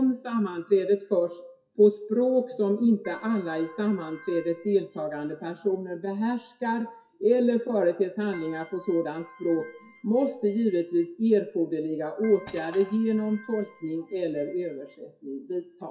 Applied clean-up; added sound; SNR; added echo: classical method WPE with log-MMSE.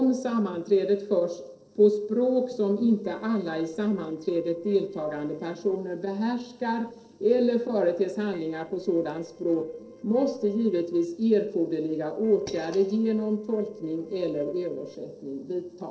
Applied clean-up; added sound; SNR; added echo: neural separator model SepFormer DNS4.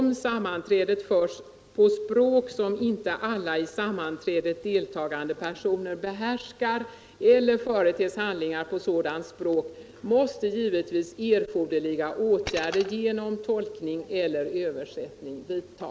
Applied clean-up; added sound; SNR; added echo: none; none; none; none.